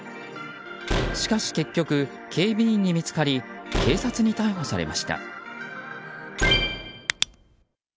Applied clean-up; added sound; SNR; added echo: none; Slam; 5 dB; none.